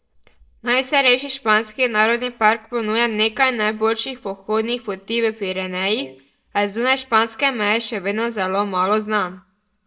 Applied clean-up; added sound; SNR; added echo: neural mask model DeepFilterNet 3.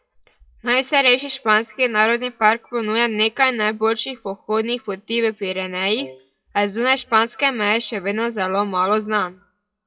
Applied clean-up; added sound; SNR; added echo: classical method WPE with log-MMSE.